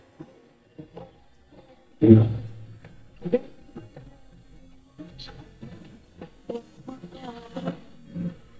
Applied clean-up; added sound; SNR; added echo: neural mask model DeepFilterNet 3.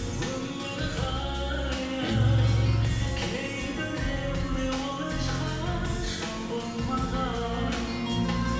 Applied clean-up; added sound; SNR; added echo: none; Guitar; 0 dB; reverberation time 0.9 s.